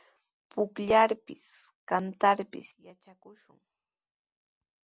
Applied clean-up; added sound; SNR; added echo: none; none; none; none.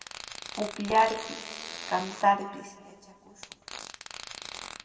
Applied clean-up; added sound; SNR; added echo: none; Fart; 11 dB; reverberation time 1.9 s.